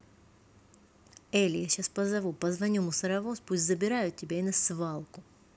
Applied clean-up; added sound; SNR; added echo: none; none; none; none.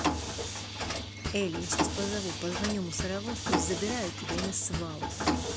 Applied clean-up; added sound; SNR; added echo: none; Mechanisms; -2 dB; none.